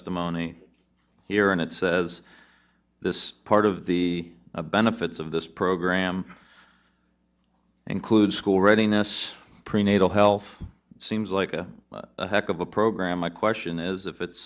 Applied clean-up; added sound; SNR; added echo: none; none; none; none.